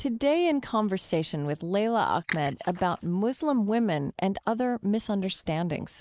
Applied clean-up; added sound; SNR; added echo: neural mask model Resemble Enhance denoiser.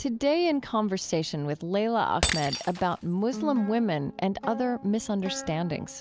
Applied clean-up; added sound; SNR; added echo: none; Shatter; 12 dB; none.